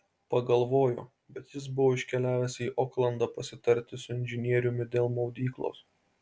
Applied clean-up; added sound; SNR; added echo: none; none; none; none.